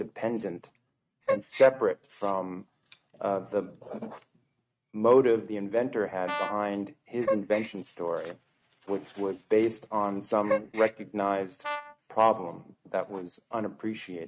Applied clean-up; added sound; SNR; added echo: neural mask model RNNoise.